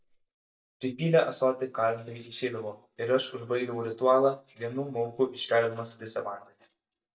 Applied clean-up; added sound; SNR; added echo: neural mask model DeepFilterNet 3.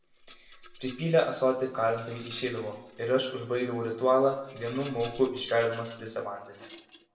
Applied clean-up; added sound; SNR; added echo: none; Rattle; 19 dB; reverberation time 0.8 s.